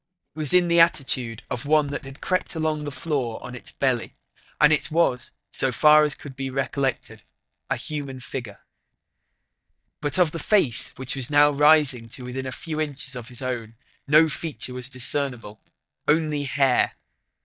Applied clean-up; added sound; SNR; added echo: neural mask model DeepFilterNet 3.